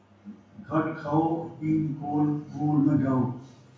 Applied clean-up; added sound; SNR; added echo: none; none; none; reverberation time 0.6 s.